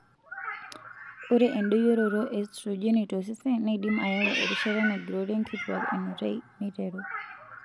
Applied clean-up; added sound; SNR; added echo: none; Meow; 8 dB; none.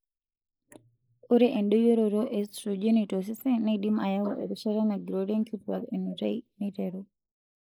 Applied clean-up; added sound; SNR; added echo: neural mask model Resemble Enhance denoiser.